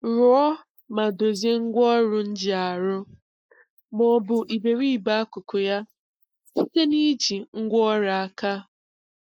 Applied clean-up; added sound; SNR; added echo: neural mask model Resemble Enhance denoiser.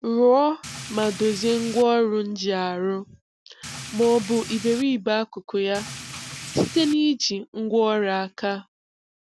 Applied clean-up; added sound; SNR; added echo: none; Rain; 12 dB; none.